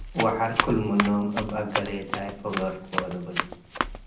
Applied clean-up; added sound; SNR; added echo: none; Run; 4 dB; reverberation time 0.6 s.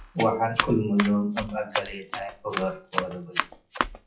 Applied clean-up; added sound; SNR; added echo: classical method WPE with log-MMSE.